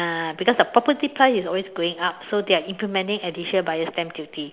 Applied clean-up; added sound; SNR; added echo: none; none; none; none.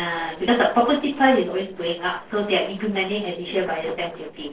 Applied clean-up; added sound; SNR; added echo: neural separator model SepFormer DNS4.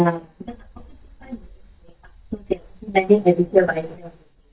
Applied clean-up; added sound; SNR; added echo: neural mask model DeepFilterNet 3.